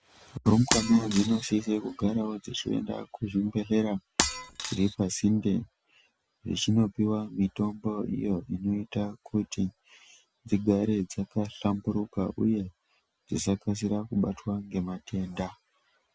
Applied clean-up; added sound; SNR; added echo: none; Shatter; 5 dB; none.